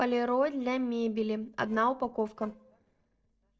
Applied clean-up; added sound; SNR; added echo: neural separator model SepFormer DNS4.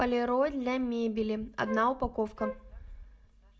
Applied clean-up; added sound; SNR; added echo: none; Wind instrument, woodwind instrument; 10 dB; reverberation time 0.3 s.